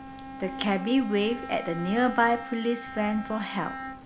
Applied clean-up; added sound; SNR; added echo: none; Bowed string instrument; 11 dB; none.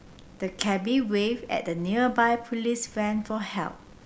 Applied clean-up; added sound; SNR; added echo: none; none; none; none.